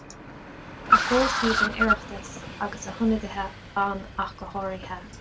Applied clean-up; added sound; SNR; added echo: none; Car; -1 dB; none.